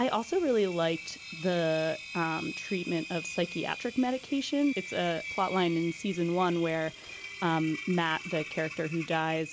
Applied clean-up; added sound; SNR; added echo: none; Engine; 12 dB; none.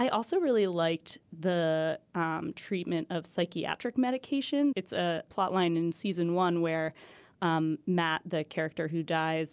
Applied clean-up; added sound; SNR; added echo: none; none; none; none.